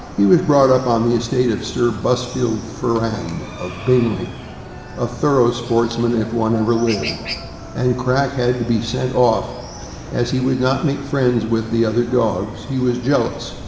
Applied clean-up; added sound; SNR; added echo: none; Chicken, rooster; 14 dB; reverberation time 1.6 s.